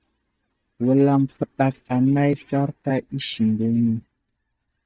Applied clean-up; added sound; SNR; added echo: neural mask model DeepFilterNet 3.